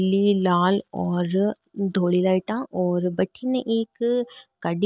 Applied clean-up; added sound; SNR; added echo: none; none; none; none.